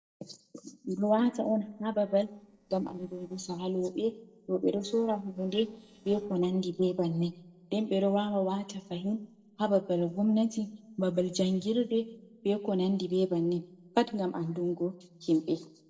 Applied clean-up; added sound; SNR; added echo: neural separator model SepFormer DNS4.